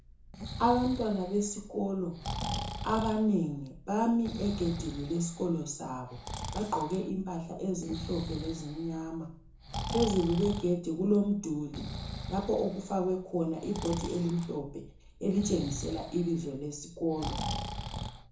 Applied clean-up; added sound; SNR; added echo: none; Breathing; 9 dB; reverberation time 0.5 s.